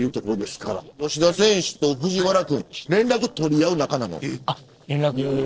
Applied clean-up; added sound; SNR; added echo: neural separator model SepFormer DNS4.